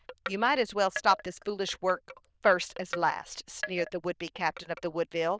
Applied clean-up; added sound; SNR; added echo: neural diffusion model UNIVERSE++.